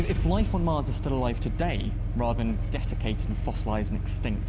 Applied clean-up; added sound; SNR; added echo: none; Engine starting / Car; -2 dB; none.